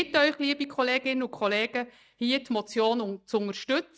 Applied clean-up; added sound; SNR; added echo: neural mask model DeepFilterNet 3.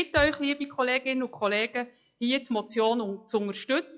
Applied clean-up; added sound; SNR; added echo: classical method log-MMSE.